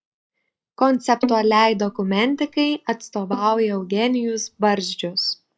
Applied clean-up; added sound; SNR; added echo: neural mask model DeepFilterNet 3.